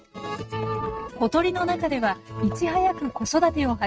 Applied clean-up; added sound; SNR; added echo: neural mask model RNNoise.